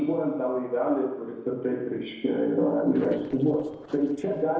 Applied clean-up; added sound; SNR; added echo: neural separator model SepFormer DNS4.